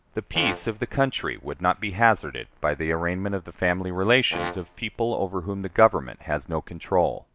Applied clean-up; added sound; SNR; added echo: none; Brass instrument; 13 dB; none.